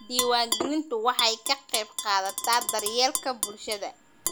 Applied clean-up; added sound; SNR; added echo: none; Tap / Glass; 5 dB; none.